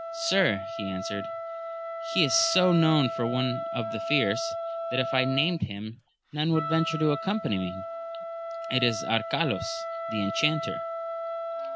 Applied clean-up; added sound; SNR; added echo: none; Wind instrument, woodwind instrument; 5 dB; none.